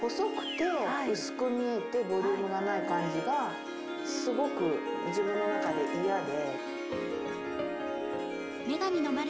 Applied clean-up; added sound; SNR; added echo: none; Harp; 3 dB; none.